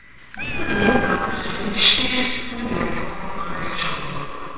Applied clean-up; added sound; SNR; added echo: neural separator model SepFormer WHAMR!.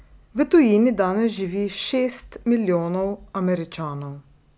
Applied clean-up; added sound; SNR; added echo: none; none; none; none.